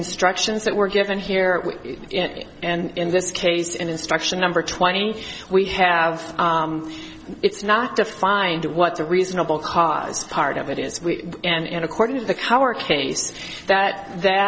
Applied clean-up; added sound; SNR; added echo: none; none; none; none.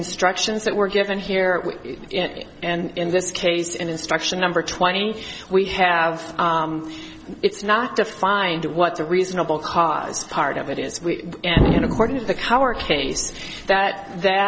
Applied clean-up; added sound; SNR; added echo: none; Explosion; 2 dB; none.